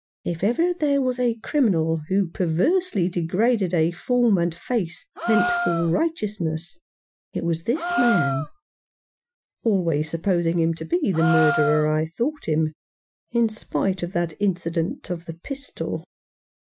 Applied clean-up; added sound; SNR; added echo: classical method Wiener filter.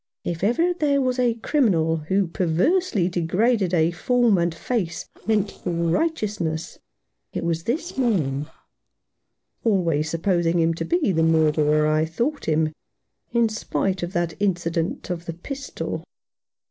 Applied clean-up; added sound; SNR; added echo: neural separator model SepFormer DNS4.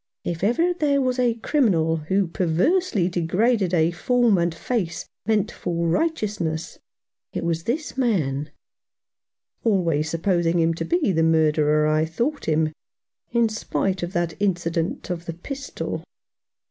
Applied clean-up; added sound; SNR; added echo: none; none; none; none.